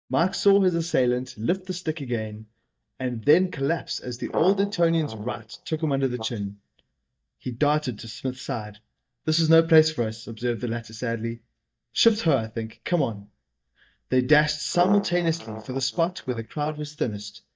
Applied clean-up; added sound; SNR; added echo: neural mask model DeepFilterNet 3.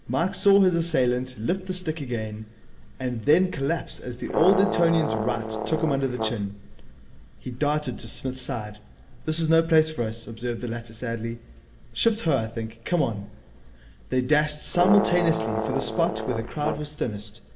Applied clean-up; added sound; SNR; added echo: none; Brass instrument; 3 dB; reverberation time 1.0 s.